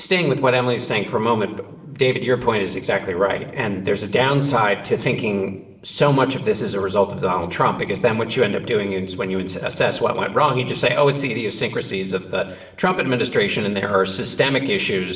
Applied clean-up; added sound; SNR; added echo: none; none; none; reverberation time 0.9 s.